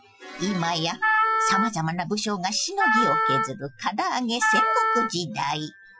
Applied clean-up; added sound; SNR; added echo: classical method Wiener filter.